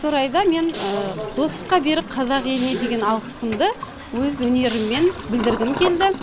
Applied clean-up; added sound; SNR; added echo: none; Toilet flush + Shatter; 11 dB; none.